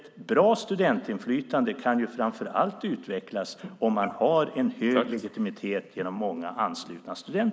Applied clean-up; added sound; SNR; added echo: neural mask model Resemble Enhance denoiser.